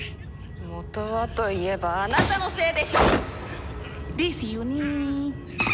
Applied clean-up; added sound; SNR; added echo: none; none; none; none.